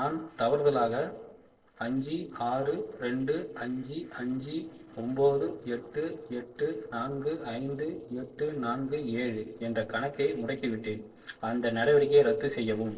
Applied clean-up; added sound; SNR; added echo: neural separator model SepFormer DNS4.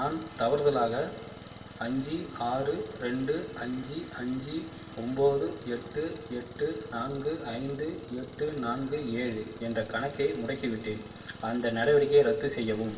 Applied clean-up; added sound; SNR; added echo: none; Engine; 17 dB; reverberation time 0.1 s.